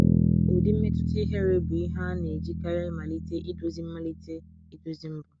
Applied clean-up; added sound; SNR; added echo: none; Bass guitar; -5 dB; none.